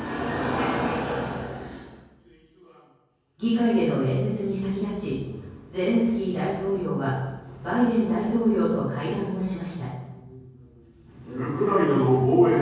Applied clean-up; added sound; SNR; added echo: none; none; none; reverberation time 1.3 s.